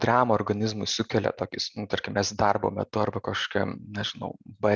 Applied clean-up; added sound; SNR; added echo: none; none; none; none.